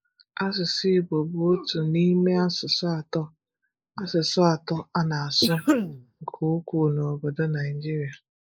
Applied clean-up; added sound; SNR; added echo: neural mask model Resemble Enhance denoiser.